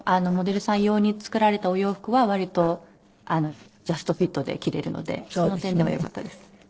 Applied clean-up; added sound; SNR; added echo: neural separator model SepFormer DNS4.